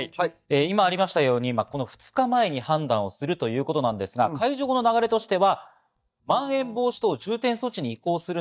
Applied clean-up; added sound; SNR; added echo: neural mask model DeepFilterNet 3.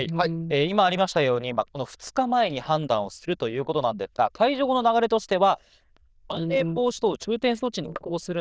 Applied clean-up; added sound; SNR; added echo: neural diffusion model UNIVERSE++.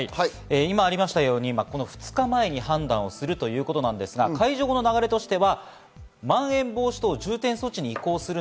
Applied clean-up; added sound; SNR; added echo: none; none; none; none.